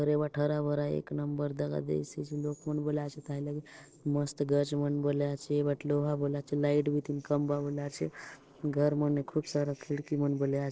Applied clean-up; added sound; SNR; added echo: neural separator model SepFormer DNS4.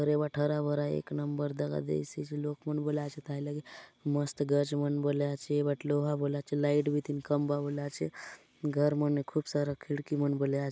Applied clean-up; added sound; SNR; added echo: none; none; none; none.